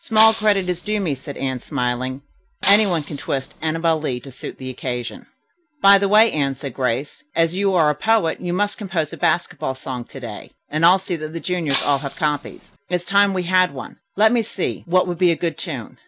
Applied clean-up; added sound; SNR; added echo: none; Shatter; 4 dB; none.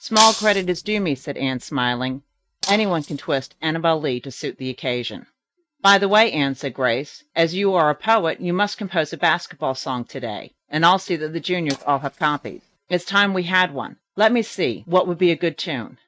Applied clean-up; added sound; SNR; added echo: neural mask model RNNoise.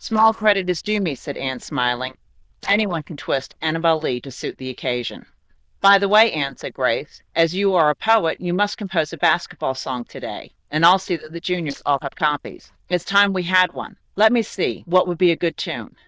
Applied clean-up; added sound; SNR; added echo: neural diffusion model UNIVERSE++.